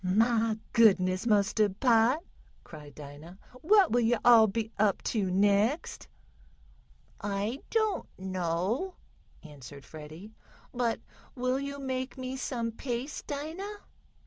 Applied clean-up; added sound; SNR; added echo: none; none; none; none.